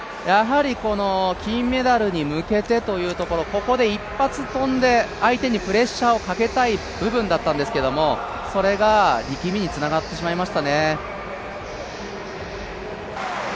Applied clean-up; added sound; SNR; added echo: none; none; none; none.